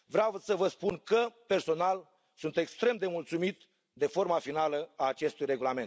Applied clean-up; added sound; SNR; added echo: none; none; none; none.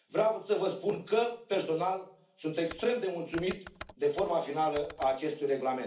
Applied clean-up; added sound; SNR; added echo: none; Computer keyboard; 16 dB; reverberation time 0.4 s.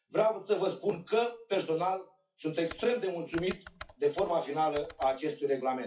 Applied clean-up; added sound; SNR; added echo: classical method WPE with log-MMSE.